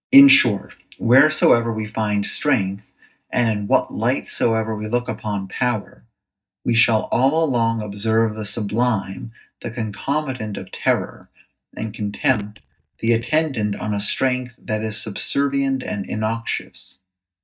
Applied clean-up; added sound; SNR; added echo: neural mask model DeepFilterNet 3.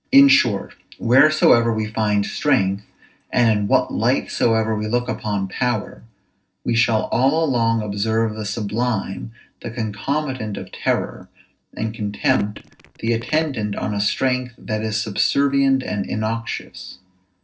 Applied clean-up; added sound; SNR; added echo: neural separator model SepFormer DNS4.